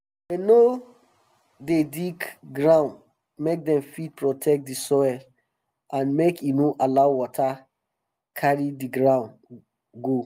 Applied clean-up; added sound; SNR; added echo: none; none; none; none.